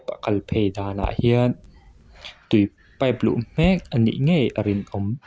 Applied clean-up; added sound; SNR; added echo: none; Tap; 16 dB; none.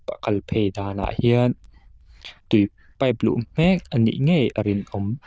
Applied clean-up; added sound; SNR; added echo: neural diffusion model UNIVERSE++.